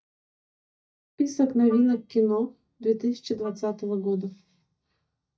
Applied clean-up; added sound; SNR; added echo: neural mask model DeepFilterNet 3.